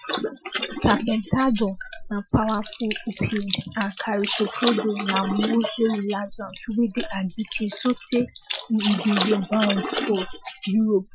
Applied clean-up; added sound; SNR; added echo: classical method Wiener filter.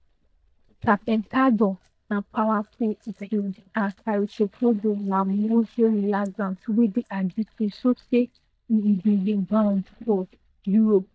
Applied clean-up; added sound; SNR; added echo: neural mask model DeepFilterNet 3.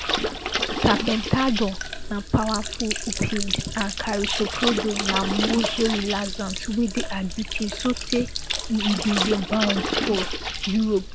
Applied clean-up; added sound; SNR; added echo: none; Sink (filling or washing) + Water / Splash, splatter; 2 dB; none.